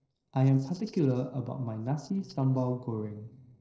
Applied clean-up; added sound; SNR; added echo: neural separator model SepFormer DNS4.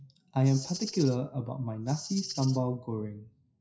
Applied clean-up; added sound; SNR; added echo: classical method WPE with log-MMSE.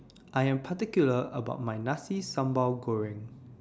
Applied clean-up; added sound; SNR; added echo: none; none; none; none.